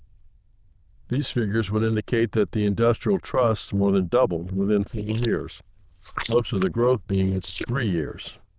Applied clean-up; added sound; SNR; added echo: neural diffusion model UNIVERSE++.